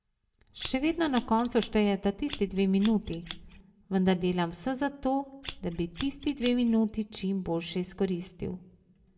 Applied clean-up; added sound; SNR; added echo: none; Scissors; 5 dB; reverberation time 0.4 s.